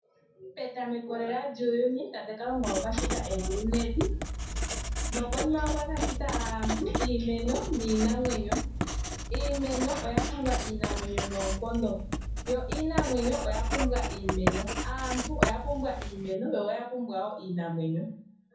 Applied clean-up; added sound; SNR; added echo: none; Writing; 1 dB; reverberation time 0.5 s.